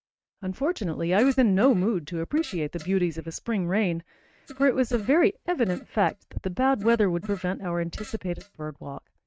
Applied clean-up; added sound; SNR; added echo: neural mask model RNNoise.